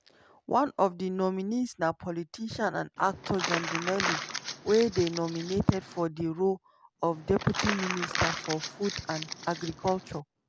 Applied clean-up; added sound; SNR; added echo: none; Crumpling, crinkling; 5 dB; none.